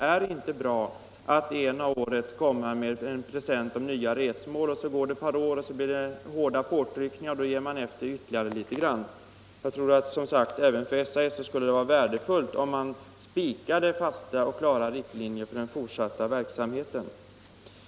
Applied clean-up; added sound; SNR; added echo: none; none; none; none.